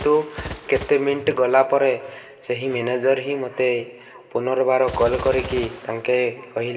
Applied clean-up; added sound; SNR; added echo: none; Gunshot, gunfire; 16 dB; reverberation time 2.9 s.